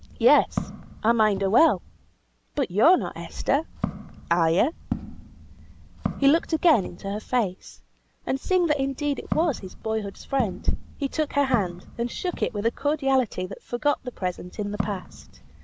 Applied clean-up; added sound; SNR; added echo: none; Walk, footsteps; 12 dB; none.